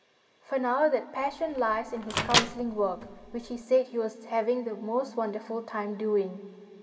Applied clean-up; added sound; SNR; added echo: none; Microwave oven; 3 dB; reverberation time 1.8 s.